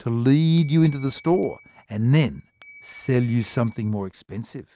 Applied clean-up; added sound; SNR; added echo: none; Glass / Bell; 19 dB; none.